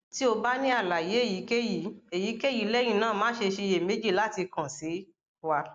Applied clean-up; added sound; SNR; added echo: none; none; none; none.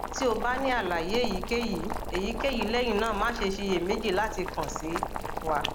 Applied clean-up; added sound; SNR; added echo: none; Boiling; 4 dB; none.